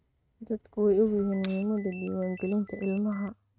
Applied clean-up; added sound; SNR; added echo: neural mask model RNNoise.